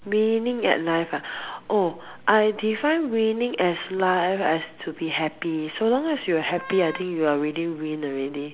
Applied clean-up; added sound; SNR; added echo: none; Wind instrument, woodwind instrument; 16 dB; none.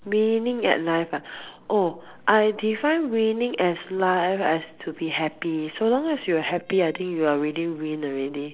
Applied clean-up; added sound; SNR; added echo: neural separator model SepFormer DNS4.